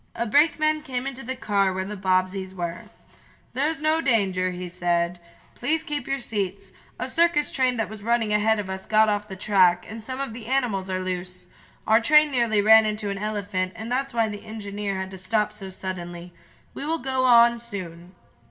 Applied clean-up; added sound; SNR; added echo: none; none; none; reverberation time 0.3 s.